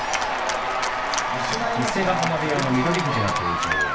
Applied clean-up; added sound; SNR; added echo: none; Applause / Cheering; -2 dB; reverberation time 0.2 s.